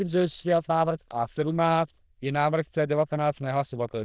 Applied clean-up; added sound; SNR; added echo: neural diffusion model UNIVERSE++.